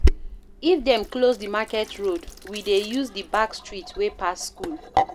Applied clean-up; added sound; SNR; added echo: none; Sink (filling or washing); 2 dB; none.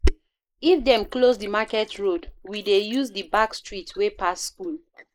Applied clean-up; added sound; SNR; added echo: neural mask model Resemble Enhance denoiser.